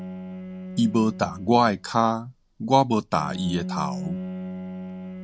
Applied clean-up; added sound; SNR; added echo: none; Bowed string instrument; 10 dB; none.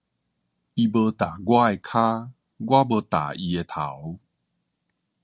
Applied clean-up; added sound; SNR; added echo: none; none; none; none.